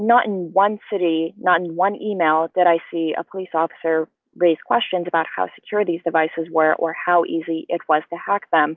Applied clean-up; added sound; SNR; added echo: none; none; none; none.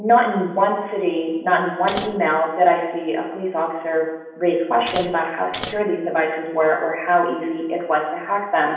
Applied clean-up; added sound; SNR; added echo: none; Scissors; 1 dB; reverberation time 0.9 s.